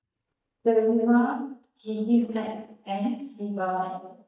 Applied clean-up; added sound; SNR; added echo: neural mask model DeepFilterNet 3.